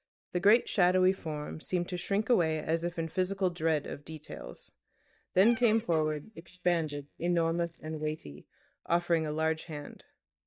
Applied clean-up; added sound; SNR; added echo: neural mask model DeepFilterNet 3.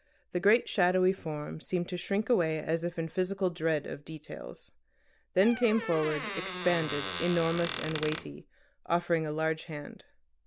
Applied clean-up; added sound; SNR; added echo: none; Squeak; 7 dB; none.